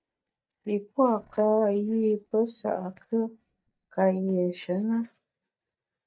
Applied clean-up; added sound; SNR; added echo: neural mask model DeepFilterNet 3.